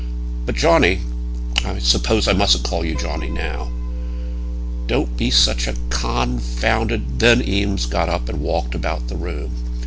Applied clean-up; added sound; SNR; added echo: none; Piano; 20 dB; none.